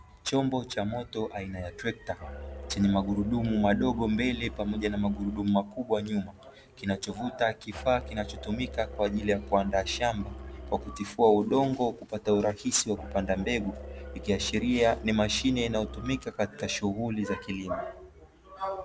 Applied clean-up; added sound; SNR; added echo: none; Musical instrument; 12 dB; none.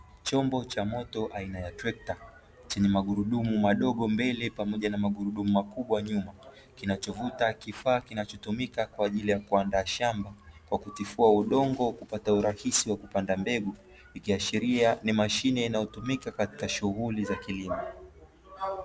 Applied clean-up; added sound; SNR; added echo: none; none; none; none.